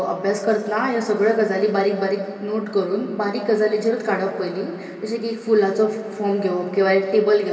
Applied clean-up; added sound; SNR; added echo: none; none; none; reverberation time 2.3 s.